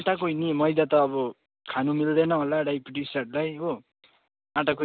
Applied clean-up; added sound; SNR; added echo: none; none; none; none.